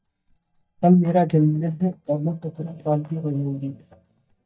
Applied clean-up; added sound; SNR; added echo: neural mask model DeepFilterNet 3.